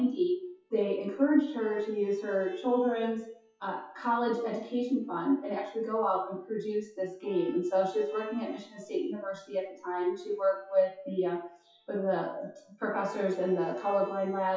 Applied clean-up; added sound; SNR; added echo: classical method WPE with log-MMSE.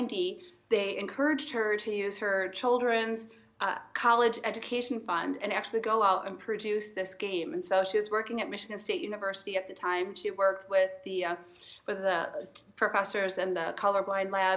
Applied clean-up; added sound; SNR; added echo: none; none; none; none.